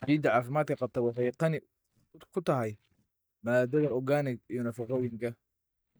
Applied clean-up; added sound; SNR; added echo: neural mask model DeepFilterNet 3.